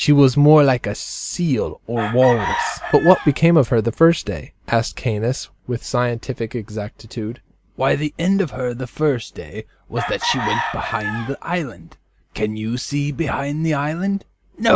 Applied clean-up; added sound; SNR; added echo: none; Chicken, rooster; 8 dB; none.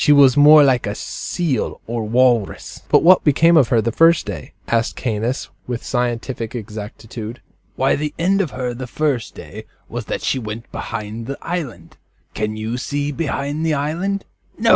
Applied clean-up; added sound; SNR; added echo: none; none; none; none.